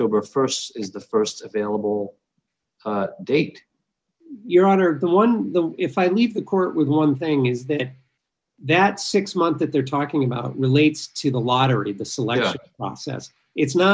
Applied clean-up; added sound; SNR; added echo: none; none; none; none.